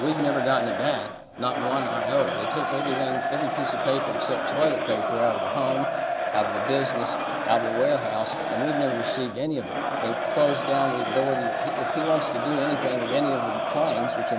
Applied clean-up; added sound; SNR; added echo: none; Crowd; 0 dB; none.